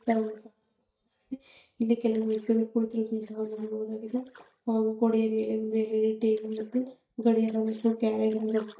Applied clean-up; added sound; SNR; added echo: neural mask model DeepFilterNet 3.